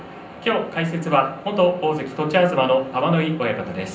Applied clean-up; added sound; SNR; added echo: none; none; none; reverberation time 0.6 s.